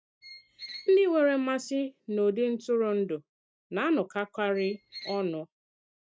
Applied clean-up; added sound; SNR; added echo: none; Squeak; 17 dB; none.